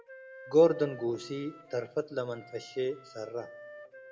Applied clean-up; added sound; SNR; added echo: none; Wind instrument, woodwind instrument; 19 dB; reverberation time 1.0 s.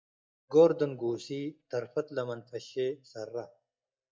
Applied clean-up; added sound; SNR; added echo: neural mask model DeepFilterNet 3.